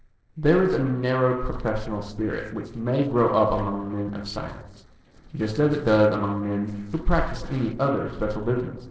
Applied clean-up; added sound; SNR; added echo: neural separator model SepFormer DNS4.